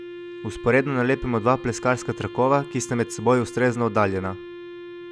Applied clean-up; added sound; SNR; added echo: none; Wind instrument, woodwind instrument; 14 dB; none.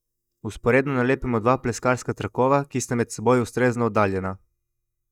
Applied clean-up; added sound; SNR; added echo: neural mask model DeepFilterNet 3.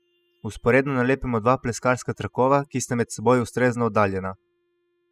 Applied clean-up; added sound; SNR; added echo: classical method spectral subtraction.